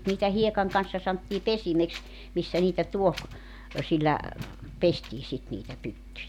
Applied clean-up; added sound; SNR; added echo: none; Wind; 17 dB; none.